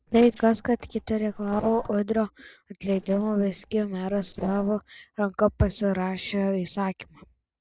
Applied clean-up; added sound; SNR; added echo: neural separator model SepFormer DNS4.